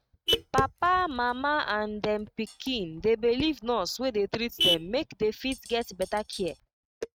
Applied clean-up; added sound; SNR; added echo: neural mask model RNNoise.